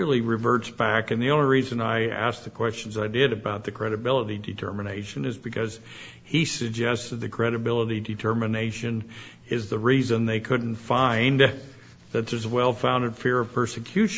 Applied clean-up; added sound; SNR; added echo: none; none; none; none.